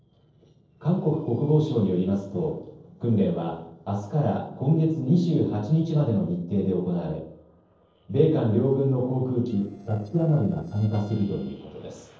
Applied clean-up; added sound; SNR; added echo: neural separator model SepFormer DNS4.